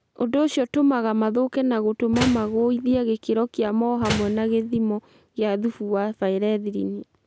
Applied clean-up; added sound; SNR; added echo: none; Slam; 10 dB; none.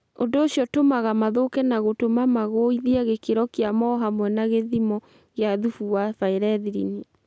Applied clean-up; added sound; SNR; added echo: none; none; none; none.